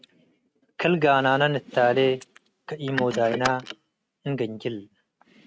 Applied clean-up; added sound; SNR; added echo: neural mask model RNNoise.